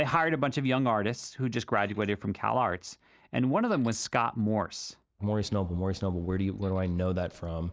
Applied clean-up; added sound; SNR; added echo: neural mask model Resemble Enhance denoiser.